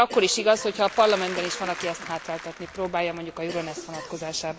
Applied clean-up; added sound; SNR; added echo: none; Applause / Crowd + Cough; 12 dB; none.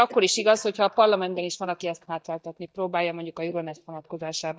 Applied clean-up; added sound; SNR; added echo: neural mask model DeepFilterNet 3.